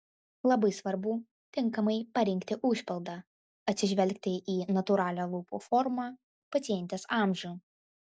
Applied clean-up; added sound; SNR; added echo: none; none; none; none.